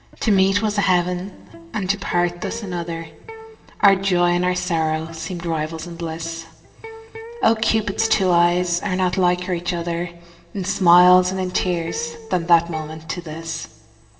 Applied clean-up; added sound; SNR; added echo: none; Electric guitar; 18 dB; reverberation time 1.9 s.